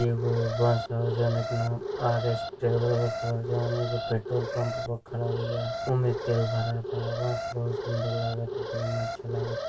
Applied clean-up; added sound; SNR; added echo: none; Alarm; 5 dB; reverberation time 0.1 s.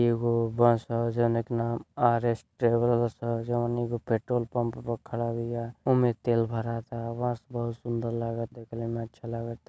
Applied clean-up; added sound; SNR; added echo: none; none; none; none.